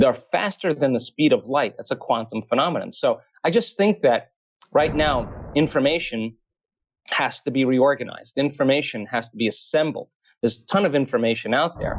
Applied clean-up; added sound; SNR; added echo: classical method Wiener filter.